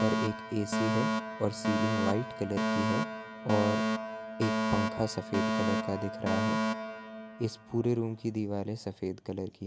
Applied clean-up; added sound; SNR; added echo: none; Alarm; -1 dB; none.